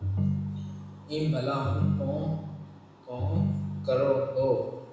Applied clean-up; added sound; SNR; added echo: none; Ringtone; 1 dB; reverberation time 1.0 s.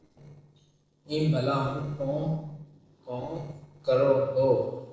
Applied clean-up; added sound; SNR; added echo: neural separator model SepFormer DNS4.